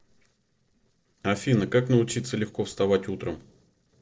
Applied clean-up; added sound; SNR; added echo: neural separator model SepFormer DNS4.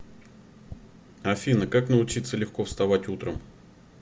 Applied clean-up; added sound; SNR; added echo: none; Tap; 20 dB; none.